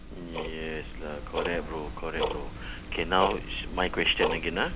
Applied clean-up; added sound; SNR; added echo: none; Tick-tock; 3 dB; none.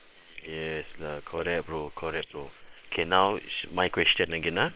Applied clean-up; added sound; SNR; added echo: neural separator model SepFormer WHAM!.